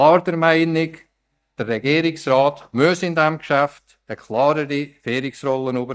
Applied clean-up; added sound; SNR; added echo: neural mask model DeepFilterNet 3.